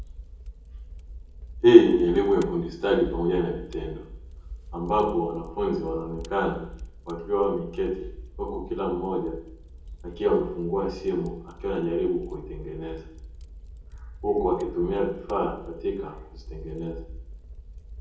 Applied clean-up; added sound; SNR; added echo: none; Fire; 14 dB; reverberation time 0.7 s.